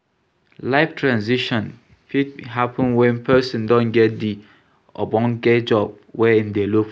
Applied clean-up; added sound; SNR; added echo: none; none; none; none.